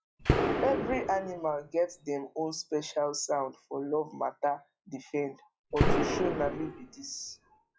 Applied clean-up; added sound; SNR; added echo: classical method log-MMSE.